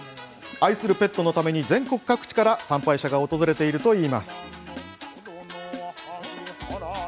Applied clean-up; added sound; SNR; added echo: none; none; none; none.